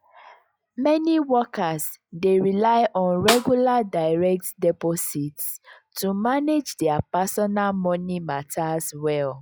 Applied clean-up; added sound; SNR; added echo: classical method log-MMSE.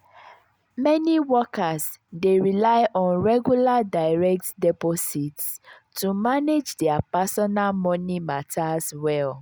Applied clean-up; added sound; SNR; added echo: none; none; none; none.